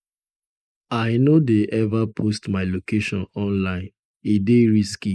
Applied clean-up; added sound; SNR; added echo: neural mask model Resemble Enhance denoiser.